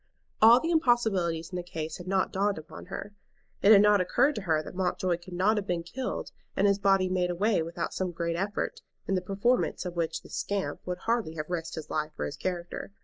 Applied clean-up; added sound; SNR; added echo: neural mask model Resemble Enhance denoiser.